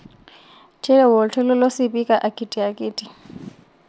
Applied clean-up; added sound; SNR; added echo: none; none; none; none.